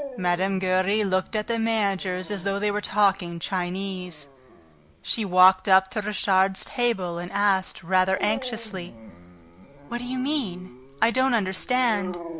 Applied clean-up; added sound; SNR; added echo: none; Dog; 17 dB; none.